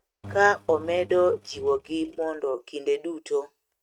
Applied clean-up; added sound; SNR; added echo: neural mask model RNNoise.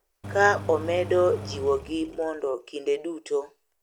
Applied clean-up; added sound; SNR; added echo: none; Engine; 12 dB; none.